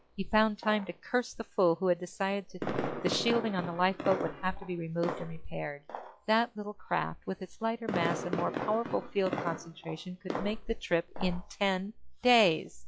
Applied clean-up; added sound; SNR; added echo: classical method log-MMSE.